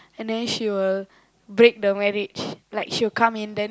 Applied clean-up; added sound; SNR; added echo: none; none; none; none.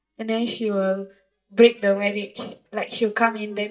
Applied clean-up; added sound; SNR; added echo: neural mask model DeepFilterNet 3.